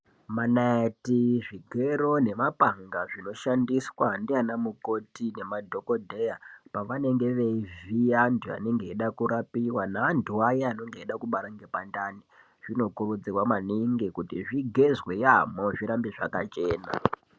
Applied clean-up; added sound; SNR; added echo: none; none; none; none.